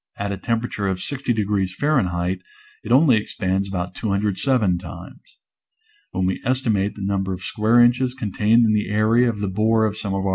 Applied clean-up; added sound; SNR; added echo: none; none; none; none.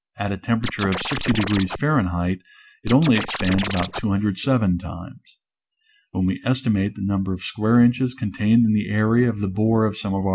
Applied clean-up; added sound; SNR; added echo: none; Scratching (performance technique); 7 dB; none.